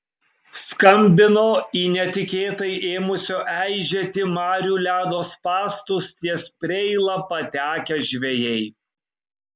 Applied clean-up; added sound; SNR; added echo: none; none; none; none.